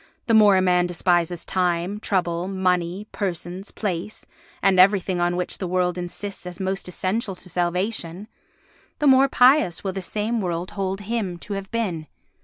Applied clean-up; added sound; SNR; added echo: none; none; none; none.